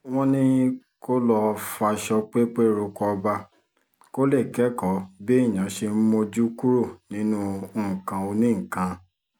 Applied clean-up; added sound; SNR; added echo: none; none; none; none.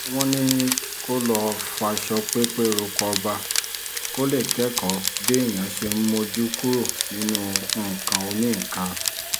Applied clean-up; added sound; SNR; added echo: none; Crushing + Fill (with liquid) / Water tap, faucet; 2 dB; none.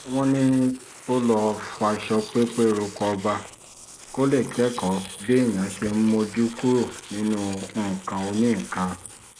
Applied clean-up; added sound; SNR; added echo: neural mask model Resemble Enhance denoiser.